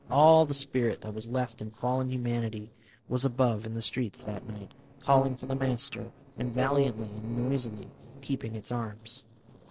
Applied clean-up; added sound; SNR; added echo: neural separator model SepFormer DNS4.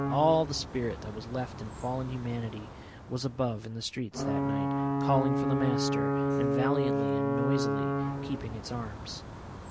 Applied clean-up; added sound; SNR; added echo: none; Alarm / Ocean / Boat, Water vehicle; -1 dB; none.